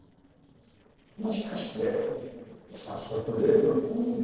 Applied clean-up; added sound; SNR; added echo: neural separator model SepFormer DNS4.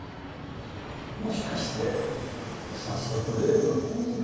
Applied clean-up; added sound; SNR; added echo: none; Fixed-wing aircraft, airplane; 10 dB; reverberation time 1.2 s.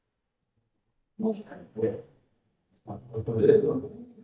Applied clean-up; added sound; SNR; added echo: neural mask model DeepFilterNet 3.